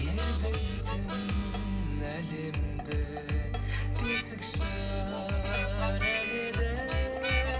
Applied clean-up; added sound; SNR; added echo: none; Harmonica; 8 dB; reverberation time 1.5 s.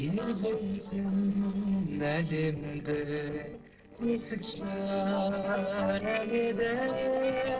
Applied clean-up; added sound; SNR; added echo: neural separator model SepFormer DNS4.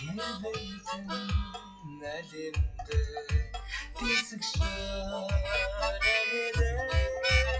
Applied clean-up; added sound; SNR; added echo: classical method WPE with log-MMSE.